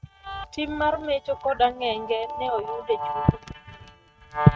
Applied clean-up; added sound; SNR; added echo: neural mask model RNNoise.